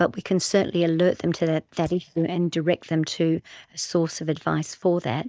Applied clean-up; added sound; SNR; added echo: neural mask model DeepFilterNet 3.